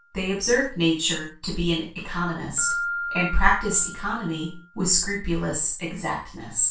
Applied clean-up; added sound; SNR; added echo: none; Keyboard (musical); 12 dB; reverberation time 0.3 s.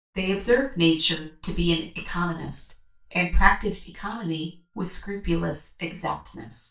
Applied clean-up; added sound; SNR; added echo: neural mask model DeepFilterNet 3.